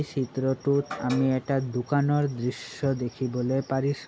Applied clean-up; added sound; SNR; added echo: none; none; none; none.